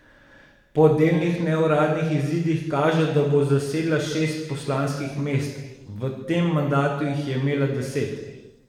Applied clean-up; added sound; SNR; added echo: none; none; none; reverberation time 1.2 s.